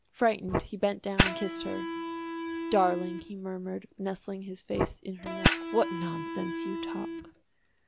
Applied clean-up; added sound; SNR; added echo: none; Electric guitar + Fire; 0 dB; none.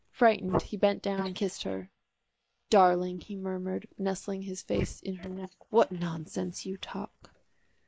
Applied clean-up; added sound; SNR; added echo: neural mask model Resemble Enhance denoiser.